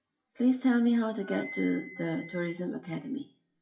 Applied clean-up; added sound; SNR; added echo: classical method WPE with log-MMSE.